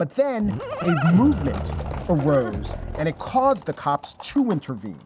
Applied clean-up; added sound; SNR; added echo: none; Livestock, farm animals, working animals; 8 dB; none.